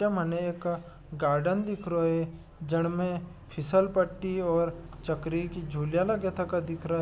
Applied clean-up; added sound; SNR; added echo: none; none; none; none.